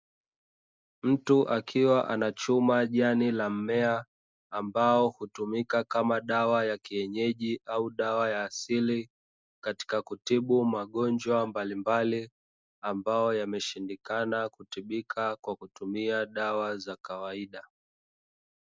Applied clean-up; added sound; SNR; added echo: none; none; none; none.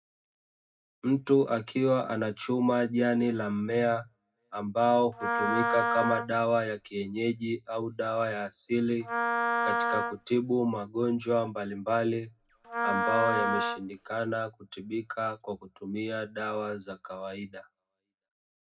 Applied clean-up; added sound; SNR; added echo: none; Wind instrument, woodwind instrument; 1 dB; reverberation time 0.2 s.